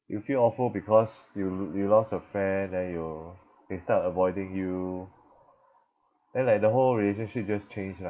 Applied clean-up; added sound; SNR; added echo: none; none; none; none.